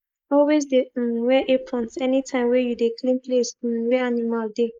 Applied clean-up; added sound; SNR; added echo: neural mask model Resemble Enhance denoiser.